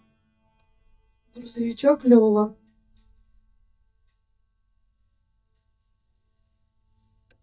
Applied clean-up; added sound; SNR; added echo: neural mask model DeepFilterNet 3.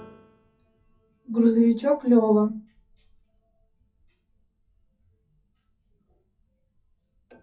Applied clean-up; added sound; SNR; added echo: classical method WPE with log-MMSE.